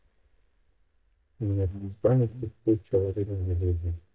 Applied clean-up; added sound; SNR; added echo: neural mask model DeepFilterNet 3.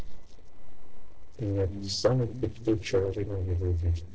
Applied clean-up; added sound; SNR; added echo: neural separator model SepFormer DNS4.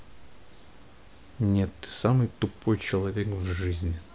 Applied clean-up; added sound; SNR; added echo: none; none; none; none.